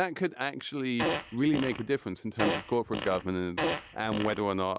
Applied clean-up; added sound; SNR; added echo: none; Fart; 3 dB; none.